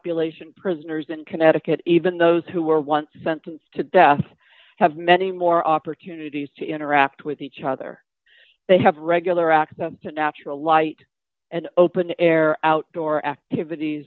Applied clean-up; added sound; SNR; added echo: none; none; none; none.